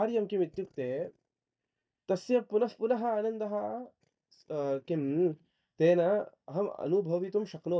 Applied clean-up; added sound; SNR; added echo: neural mask model DeepFilterNet 3.